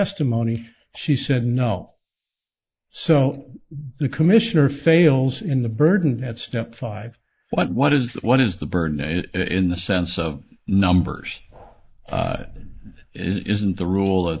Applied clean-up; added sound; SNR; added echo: neural mask model Resemble Enhance denoiser.